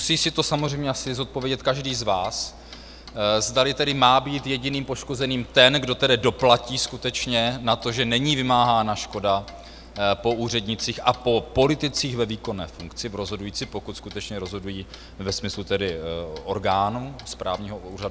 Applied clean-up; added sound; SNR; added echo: none; Clock; 19 dB; none.